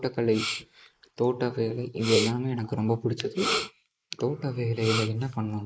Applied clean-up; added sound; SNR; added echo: neural mask model Resemble Enhance denoiser.